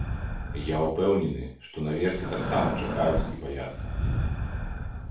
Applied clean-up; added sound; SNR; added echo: none; Breathing; 2 dB; reverberation time 0.4 s.